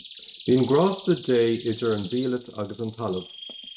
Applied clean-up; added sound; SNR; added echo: neural mask model RNNoise.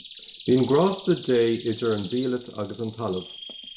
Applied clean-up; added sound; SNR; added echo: none; Bird vocalization, bird call, bird song; 17 dB; none.